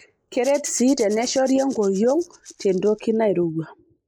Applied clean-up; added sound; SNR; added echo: neural mask model Resemble Enhance denoiser.